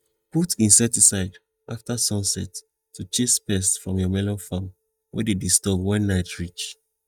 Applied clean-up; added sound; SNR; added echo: neural mask model DeepFilterNet 3.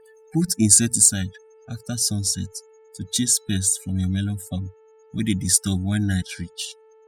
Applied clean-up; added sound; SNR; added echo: classical method spectral subtraction.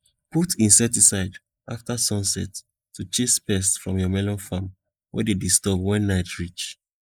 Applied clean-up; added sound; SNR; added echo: neural mask model Resemble Enhance denoiser.